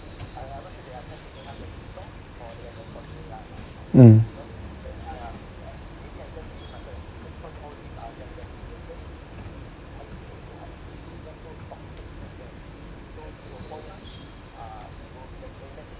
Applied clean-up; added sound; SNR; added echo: none; none; none; none.